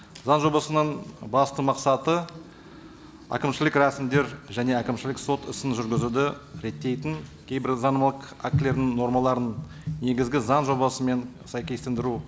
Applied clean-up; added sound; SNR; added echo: none; none; none; none.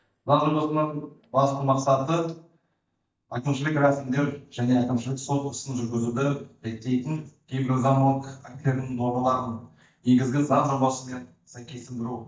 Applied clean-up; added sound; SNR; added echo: neural mask model DeepFilterNet 3.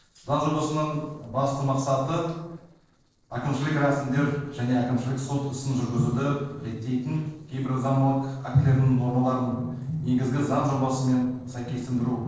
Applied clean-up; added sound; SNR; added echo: neural separator model SepFormer DNS4.